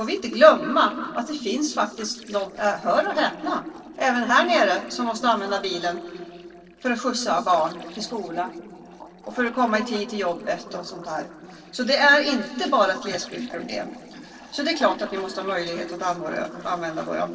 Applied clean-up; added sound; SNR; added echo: neural separator model SepFormer DNS4.